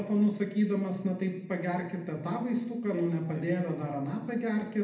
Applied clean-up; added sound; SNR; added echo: none; none; none; reverberation time 0.8 s.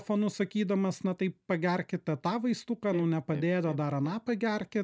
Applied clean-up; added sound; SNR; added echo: none; none; none; none.